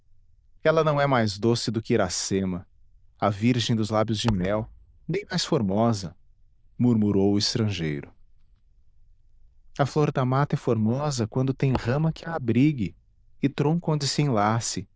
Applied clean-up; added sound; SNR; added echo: neural diffusion model UNIVERSE++.